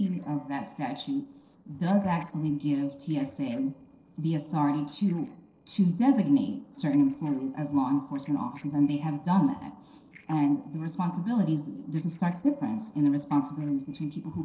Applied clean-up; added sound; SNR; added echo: neural separator model SepFormer DNS4.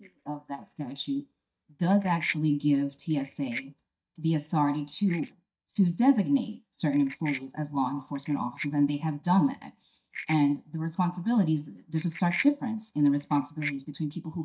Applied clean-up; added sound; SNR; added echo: neural mask model DeepFilterNet 3.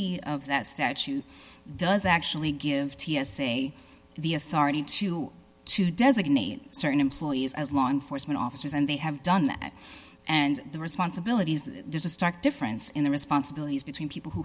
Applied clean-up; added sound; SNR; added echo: none; none; none; none.